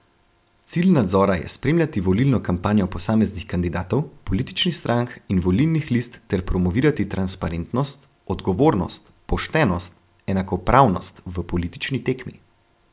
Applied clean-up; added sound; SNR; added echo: none; none; none; none.